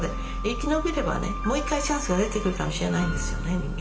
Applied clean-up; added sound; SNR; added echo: none; none; none; reverberation time 1.9 s.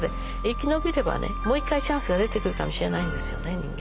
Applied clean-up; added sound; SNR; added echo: none; none; none; none.